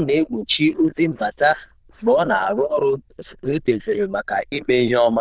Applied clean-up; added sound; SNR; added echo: neural diffusion model UNIVERSE++.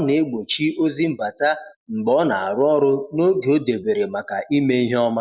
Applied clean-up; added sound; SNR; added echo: none; none; none; none.